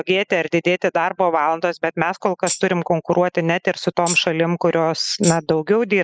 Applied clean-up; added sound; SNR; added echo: classical method spectral subtraction.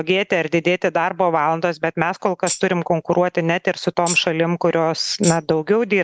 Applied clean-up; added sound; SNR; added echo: none; Tambourine; 11 dB; none.